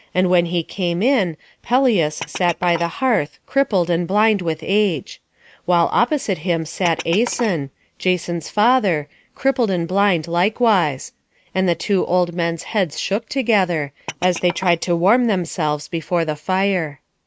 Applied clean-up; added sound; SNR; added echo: neural mask model RNNoise.